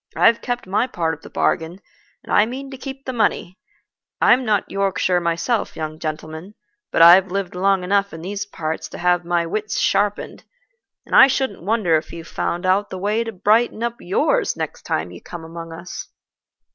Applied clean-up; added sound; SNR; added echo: none; none; none; none.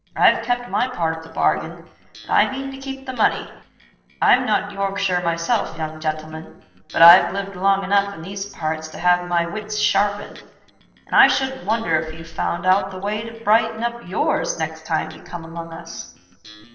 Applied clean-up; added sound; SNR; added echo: neural separator model SepFormer DNS4.